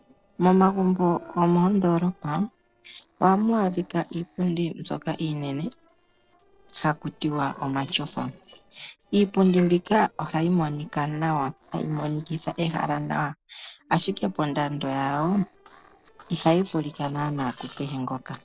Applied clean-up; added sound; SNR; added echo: neural separator model SepFormer DNS4.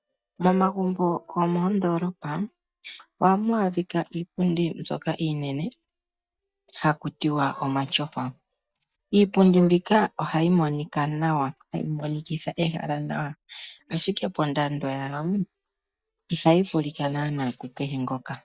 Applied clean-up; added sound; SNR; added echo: neural mask model DeepFilterNet 3.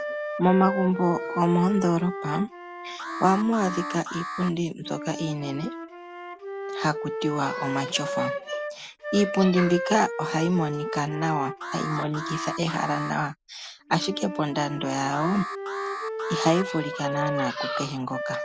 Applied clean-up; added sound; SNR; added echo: none; Wind instrument, woodwind instrument + Alarm; 7 dB; none.